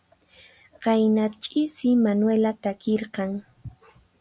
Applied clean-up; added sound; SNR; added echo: none; none; none; none.